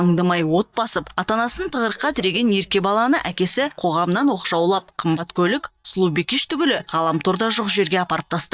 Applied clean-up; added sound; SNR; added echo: neural mask model DeepFilterNet 3.